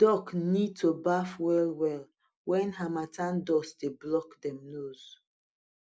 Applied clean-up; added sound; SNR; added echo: none; none; none; none.